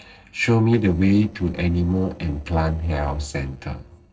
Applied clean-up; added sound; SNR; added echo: neural separator model SepFormer DNS4.